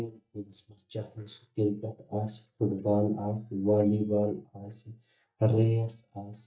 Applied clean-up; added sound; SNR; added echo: neural mask model DeepFilterNet 3.